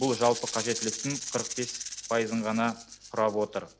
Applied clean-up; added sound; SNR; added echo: none; Rattle (instrument); 8 dB; none.